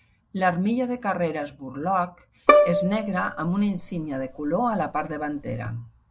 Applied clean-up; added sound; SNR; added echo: none; Bowed string instrument; -1 dB; none.